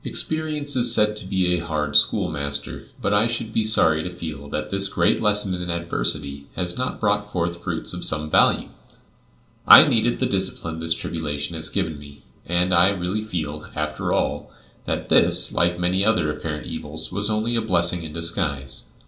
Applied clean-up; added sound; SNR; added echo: none; none; none; reverberation time 0.4 s.